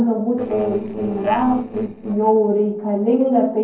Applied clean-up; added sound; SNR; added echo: neural separator model SepFormer DNS4.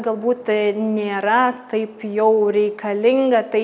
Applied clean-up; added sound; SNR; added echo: none; none; none; none.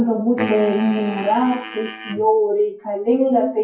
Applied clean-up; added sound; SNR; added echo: classical method WPE with log-MMSE.